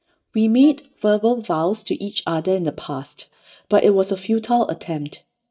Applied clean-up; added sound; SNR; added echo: neural mask model DeepFilterNet 3.